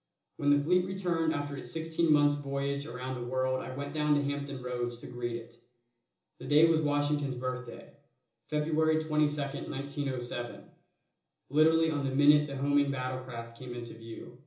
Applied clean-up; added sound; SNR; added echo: none; none; none; reverberation time 1.2 s.